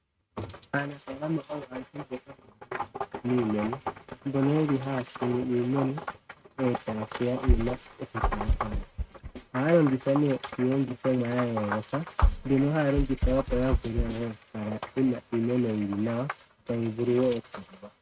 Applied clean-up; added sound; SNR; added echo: neural mask model RNNoise.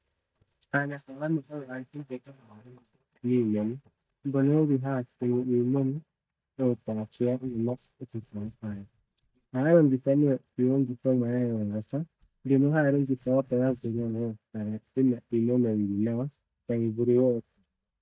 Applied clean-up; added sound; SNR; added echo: neural mask model DeepFilterNet 3.